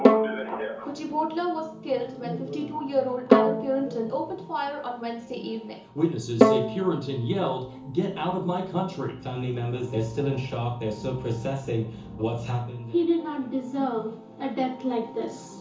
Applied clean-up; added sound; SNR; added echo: none; Bowed string instrument; -1 dB; reverberation time 0.7 s.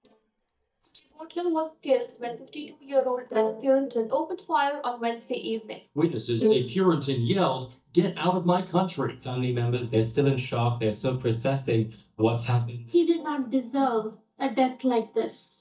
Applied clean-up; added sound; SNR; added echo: neural mask model DeepFilterNet 3.